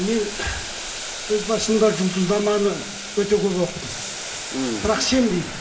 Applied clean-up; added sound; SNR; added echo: none; Boiling; 9 dB; reverberation time 0.8 s.